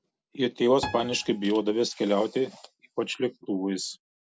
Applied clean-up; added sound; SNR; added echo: none; Piano; 16 dB; none.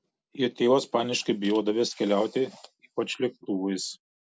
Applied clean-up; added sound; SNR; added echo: none; none; none; none.